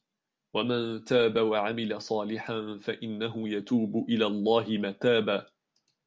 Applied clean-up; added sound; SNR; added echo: none; none; none; none.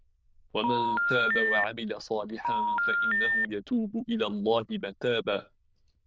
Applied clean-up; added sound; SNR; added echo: neural diffusion model UNIVERSE++.